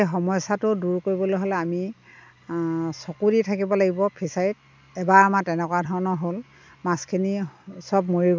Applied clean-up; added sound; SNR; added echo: none; none; none; none.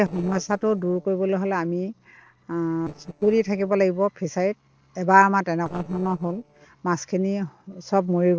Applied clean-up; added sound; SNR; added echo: neural separator model SepFormer DNS4.